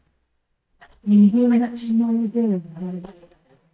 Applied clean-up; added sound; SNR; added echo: neural mask model DeepFilterNet 3.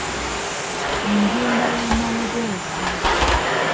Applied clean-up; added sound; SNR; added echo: none; Domestic sounds, home sounds; -4 dB; reverberation time 0.2 s.